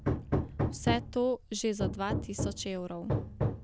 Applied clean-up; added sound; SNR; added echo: none; Hammer; -1 dB; none.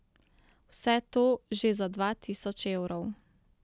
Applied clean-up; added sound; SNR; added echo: none; none; none; none.